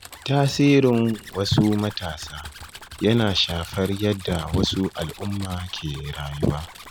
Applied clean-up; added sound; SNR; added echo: none; Typing + Zipper (clothing); 18 dB; none.